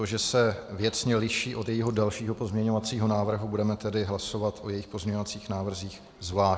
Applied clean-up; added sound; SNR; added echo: none; none; none; none.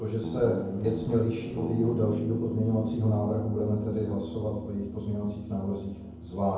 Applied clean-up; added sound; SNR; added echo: none; Guitar; 6 dB; reverberation time 0.9 s.